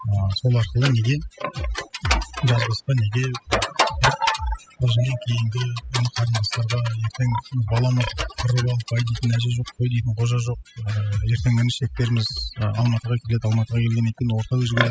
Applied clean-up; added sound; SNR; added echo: classical method spectral subtraction.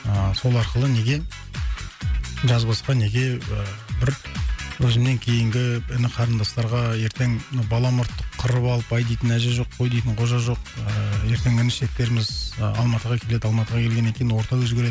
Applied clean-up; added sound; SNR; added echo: none; none; none; none.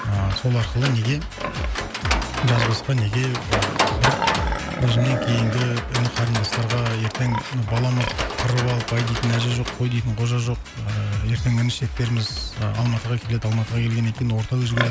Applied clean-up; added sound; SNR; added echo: none; Livestock, farm animals, working animals; 6 dB; none.